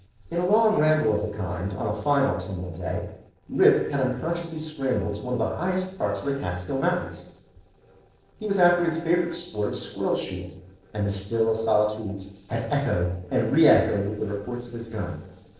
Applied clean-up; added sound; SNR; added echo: neural separator model SepFormer DNS4.